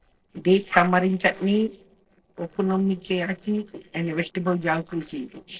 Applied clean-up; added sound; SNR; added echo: neural separator model SepFormer DNS4.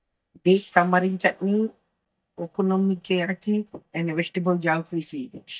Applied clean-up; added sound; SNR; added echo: neural mask model DeepFilterNet 3.